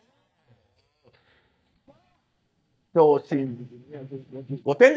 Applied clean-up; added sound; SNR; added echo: neural mask model DeepFilterNet 3.